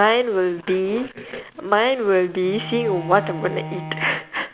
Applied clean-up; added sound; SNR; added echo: none; Bowed string instrument; 14 dB; none.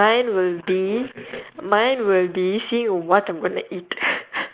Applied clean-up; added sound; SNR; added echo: neural mask model Resemble Enhance denoiser.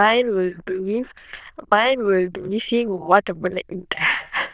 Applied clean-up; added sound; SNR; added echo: neural diffusion model UNIVERSE++.